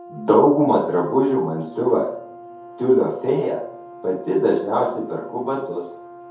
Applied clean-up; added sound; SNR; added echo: none; Brass instrument; 19 dB; reverberation time 0.6 s.